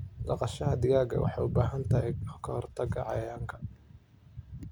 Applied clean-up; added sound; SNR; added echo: none; none; none; none.